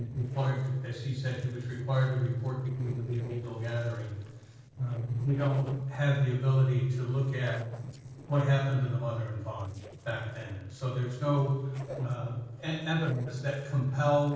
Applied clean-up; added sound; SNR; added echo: neural separator model SepFormer DNS4.